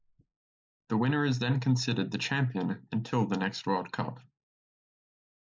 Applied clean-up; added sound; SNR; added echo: neural mask model Resemble Enhance denoiser.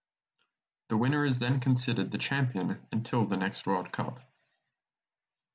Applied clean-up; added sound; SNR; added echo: none; none; none; none.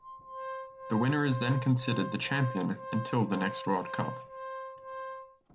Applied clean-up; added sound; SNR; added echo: none; Organ; 9 dB; none.